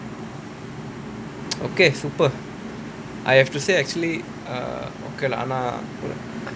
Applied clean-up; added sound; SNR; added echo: none; none; none; none.